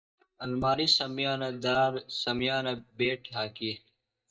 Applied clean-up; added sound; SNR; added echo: neural mask model DeepFilterNet 3.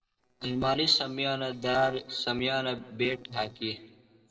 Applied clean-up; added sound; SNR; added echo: neural separator model SepFormer DNS4.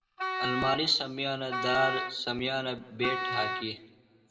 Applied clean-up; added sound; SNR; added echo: none; Wind instrument, woodwind instrument; 4 dB; reverberation time 1.0 s.